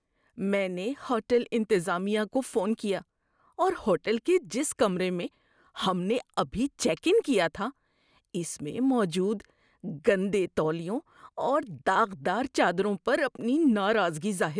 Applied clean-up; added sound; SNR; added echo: none; none; none; none.